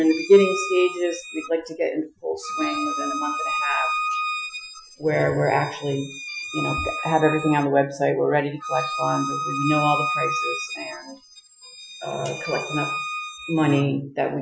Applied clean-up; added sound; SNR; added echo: classical method Wiener filter.